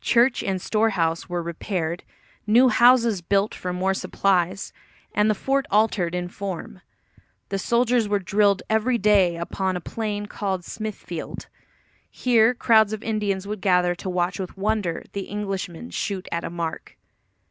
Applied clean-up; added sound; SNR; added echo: none; Bass drum; 17 dB; none.